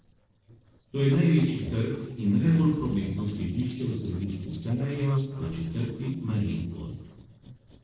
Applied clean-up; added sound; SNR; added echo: neural separator model SepFormer DNS4.